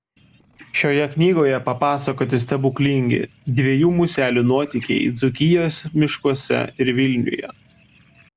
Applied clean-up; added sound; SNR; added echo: neural separator model SepFormer DNS4.